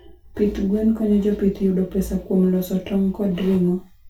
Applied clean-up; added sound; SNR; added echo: none; none; none; reverberation time 0.3 s.